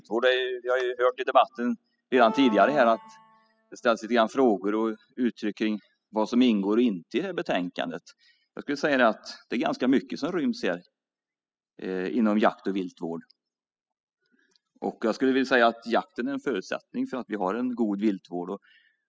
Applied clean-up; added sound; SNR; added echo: classical method spectral subtraction.